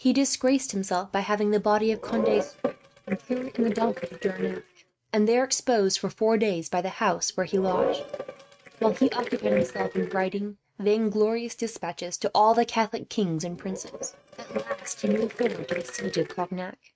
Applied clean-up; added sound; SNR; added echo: neural mask model RNNoise.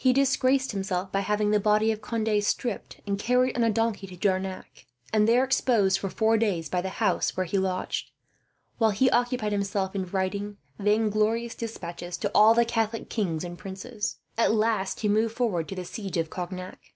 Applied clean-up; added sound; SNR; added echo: none; none; none; none.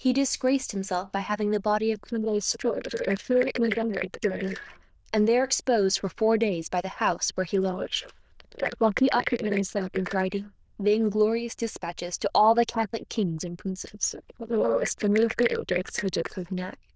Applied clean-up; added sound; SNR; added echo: neural diffusion model UNIVERSE++.